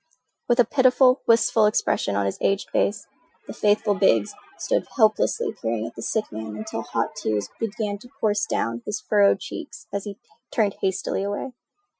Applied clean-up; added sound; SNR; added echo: classical method Wiener filter.